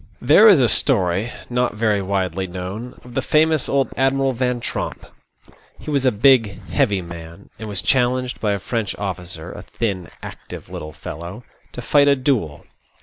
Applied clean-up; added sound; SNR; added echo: none; none; none; none.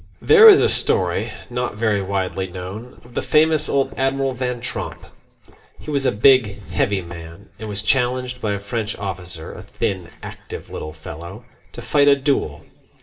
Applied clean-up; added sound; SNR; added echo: none; none; none; reverberation time 0.7 s.